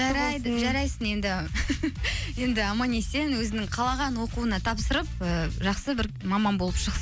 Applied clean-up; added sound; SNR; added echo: none; none; none; none.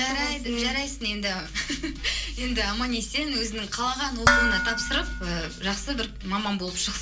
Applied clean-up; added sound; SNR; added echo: none; Dishes, pots, and pans; -1 dB; reverberation time 0.2 s.